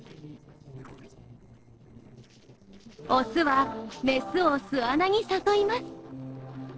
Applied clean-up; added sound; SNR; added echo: neural separator model SepFormer DNS4.